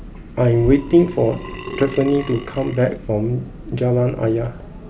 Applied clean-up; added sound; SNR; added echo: none; Burping, eructation; 13 dB; none.